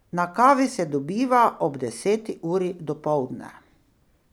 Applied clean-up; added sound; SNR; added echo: none; none; none; none.